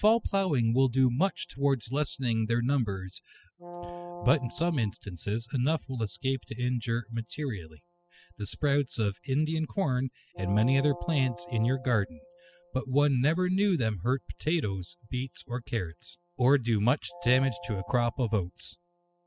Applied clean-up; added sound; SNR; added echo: classical method spectral subtraction.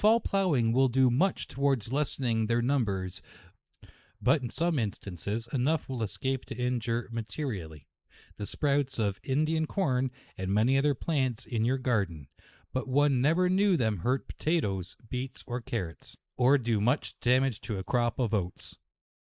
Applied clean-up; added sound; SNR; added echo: neural mask model Resemble Enhance denoiser.